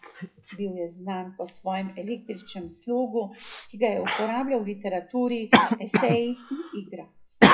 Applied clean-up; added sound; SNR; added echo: classical method WPE with log-MMSE.